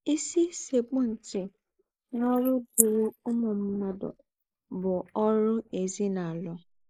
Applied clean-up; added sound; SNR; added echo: neural mask model Resemble Enhance denoiser.